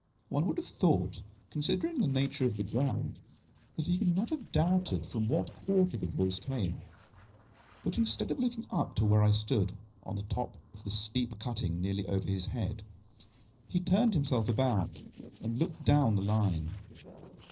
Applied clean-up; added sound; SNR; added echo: neural separator model SepFormer DNS4.